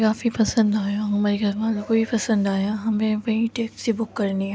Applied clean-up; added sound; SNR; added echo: none; none; none; none.